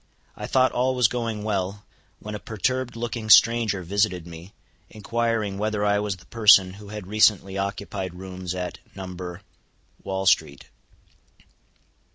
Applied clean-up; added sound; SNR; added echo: none; none; none; none.